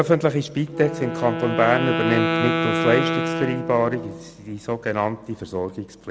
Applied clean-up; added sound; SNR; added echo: none; Wind instrument, woodwind instrument; 4 dB; none.